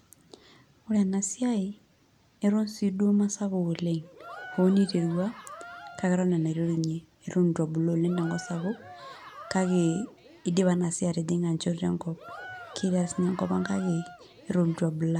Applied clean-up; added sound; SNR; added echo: none; Cheering; 18 dB; none.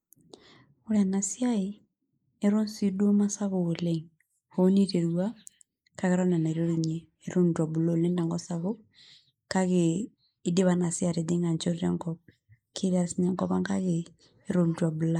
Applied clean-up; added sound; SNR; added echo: neural mask model Resemble Enhance denoiser.